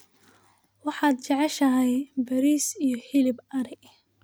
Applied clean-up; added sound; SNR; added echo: none; none; none; none.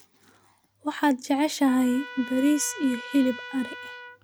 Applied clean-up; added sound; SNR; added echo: none; Trumpet; 15 dB; none.